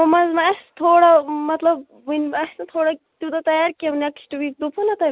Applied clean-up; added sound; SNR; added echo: none; none; none; none.